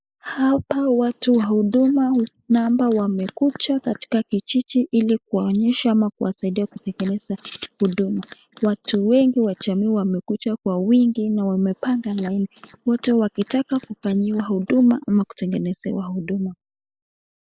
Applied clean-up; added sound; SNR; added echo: neural mask model Resemble Enhance denoiser.